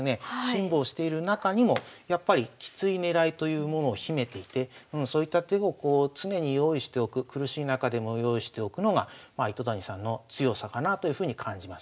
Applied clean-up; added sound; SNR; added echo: none; none; none; none.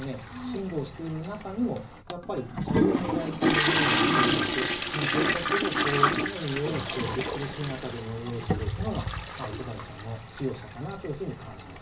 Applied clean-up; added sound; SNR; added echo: none; Toilet flush; -5 dB; reverberation time 0.5 s.